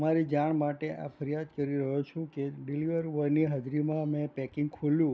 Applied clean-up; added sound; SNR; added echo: none; none; none; none.